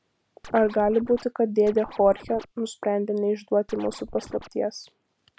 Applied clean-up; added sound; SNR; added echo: none; Scratching (performance technique); 18 dB; none.